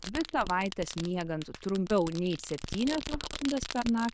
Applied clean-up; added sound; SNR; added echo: neural diffusion model UNIVERSE++.